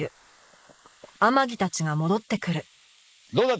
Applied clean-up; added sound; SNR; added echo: neural mask model Resemble Enhance denoiser.